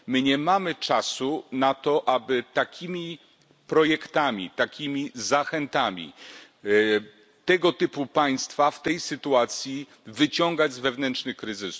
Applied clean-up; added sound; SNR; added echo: none; none; none; none.